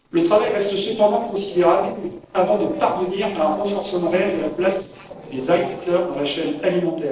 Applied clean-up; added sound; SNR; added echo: neural separator model SepFormer DNS4.